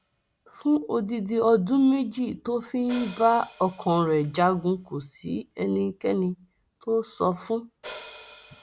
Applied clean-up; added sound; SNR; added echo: none; Hi-hat; 16 dB; none.